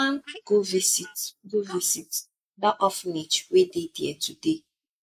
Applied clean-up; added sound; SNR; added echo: neural mask model Resemble Enhance denoiser.